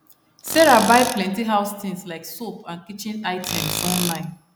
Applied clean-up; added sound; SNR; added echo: none; Tools; 9 dB; none.